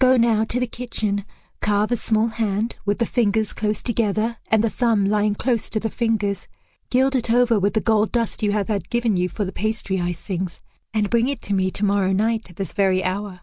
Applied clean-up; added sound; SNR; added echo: none; none; none; none.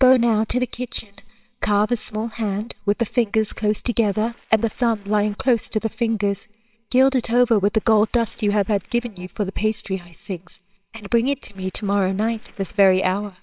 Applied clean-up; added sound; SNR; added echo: neural separator model SepFormer WHAMR!.